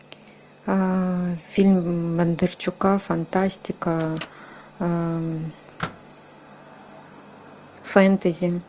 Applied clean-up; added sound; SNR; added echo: none; Microwave oven; 17 dB; none.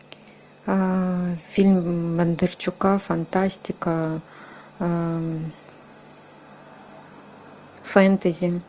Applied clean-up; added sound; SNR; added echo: none; none; none; none.